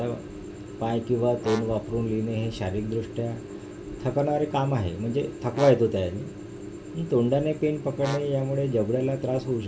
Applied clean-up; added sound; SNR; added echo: none; Brass instrument; 16 dB; none.